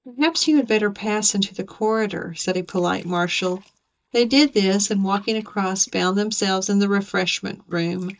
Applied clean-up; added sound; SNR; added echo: neural mask model DeepFilterNet 3.